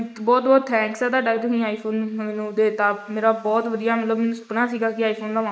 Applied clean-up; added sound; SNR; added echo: neural mask model Resemble Enhance denoiser.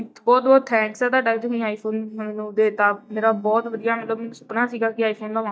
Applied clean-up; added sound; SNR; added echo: neural mask model DeepFilterNet 3.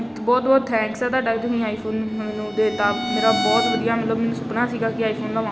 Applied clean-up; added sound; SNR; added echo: none; Bowed string instrument; 8 dB; none.